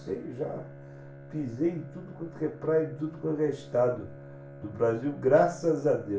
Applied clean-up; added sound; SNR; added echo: none; Bowed string instrument; 17 dB; reverberation time 0.3 s.